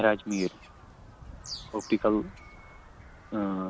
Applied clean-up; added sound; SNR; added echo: none; Bird vocalization, bird call, bird song; 15 dB; none.